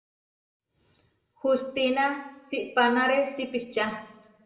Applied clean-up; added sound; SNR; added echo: none; none; none; reverberation time 0.7 s.